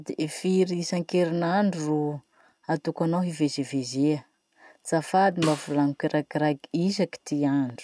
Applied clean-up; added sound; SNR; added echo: none; Snare drum; 13 dB; none.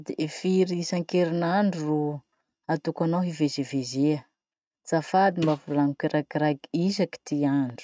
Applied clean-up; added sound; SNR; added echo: neural mask model RNNoise.